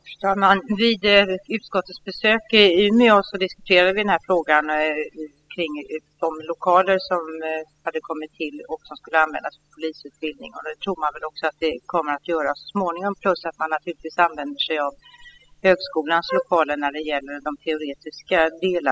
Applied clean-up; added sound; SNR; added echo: classical method spectral subtraction.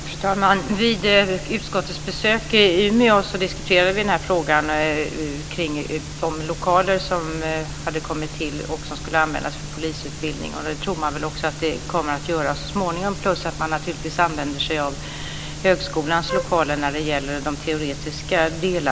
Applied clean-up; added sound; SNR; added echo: none; Wind instrument, woodwind instrument; 7 dB; none.